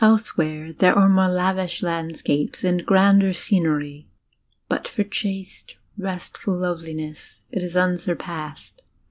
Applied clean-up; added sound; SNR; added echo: none; none; none; none.